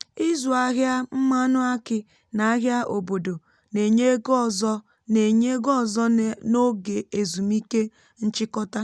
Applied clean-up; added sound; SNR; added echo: none; none; none; none.